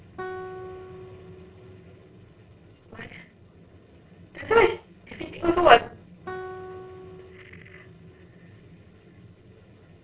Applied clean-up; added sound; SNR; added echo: neural separator model SepFormer DNS4.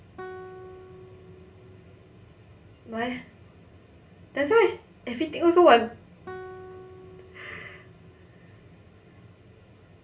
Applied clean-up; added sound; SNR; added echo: none; Guitar; 19 dB; reverberation time 0.3 s.